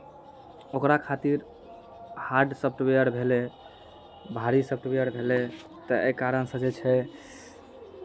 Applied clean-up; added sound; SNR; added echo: none; none; none; none.